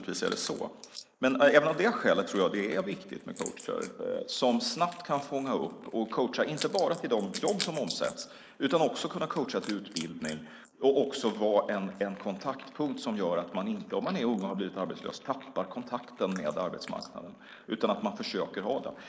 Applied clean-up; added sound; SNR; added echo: neural mask model Resemble Enhance denoiser.